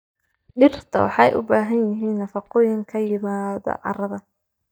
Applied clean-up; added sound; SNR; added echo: neural mask model DeepFilterNet 3.